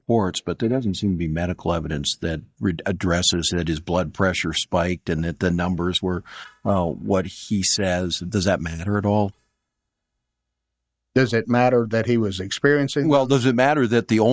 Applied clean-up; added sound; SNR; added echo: neural mask model DeepFilterNet 3.